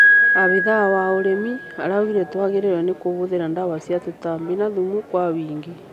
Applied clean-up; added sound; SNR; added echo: none; Piano; 1 dB; none.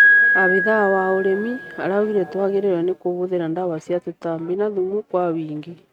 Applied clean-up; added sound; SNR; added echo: neural mask model RNNoise.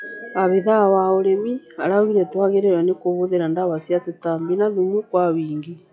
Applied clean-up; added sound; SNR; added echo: classical method log-MMSE.